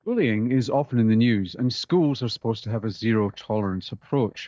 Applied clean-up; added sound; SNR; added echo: neural mask model DeepFilterNet 3.